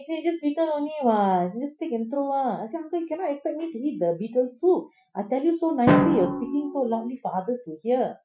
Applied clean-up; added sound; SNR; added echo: classical method Wiener filter.